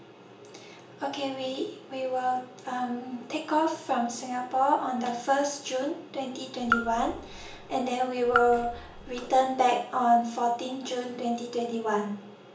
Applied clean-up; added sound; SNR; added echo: none; Raindrop / Drip; 6 dB; reverberation time 0.8 s.